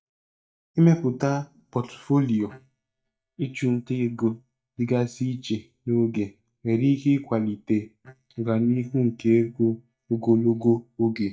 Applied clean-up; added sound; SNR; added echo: neural mask model DeepFilterNet 3.